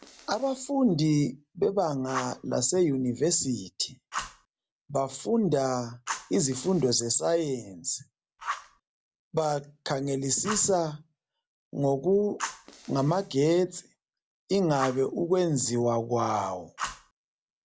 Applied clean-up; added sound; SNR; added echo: none; Fire; 15 dB; none.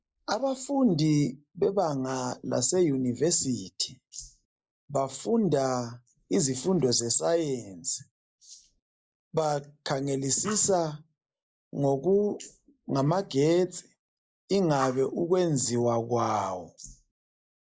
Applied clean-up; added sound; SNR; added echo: neural mask model Resemble Enhance denoiser.